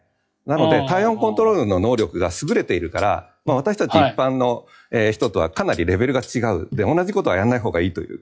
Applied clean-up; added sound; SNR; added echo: classical method log-MMSE.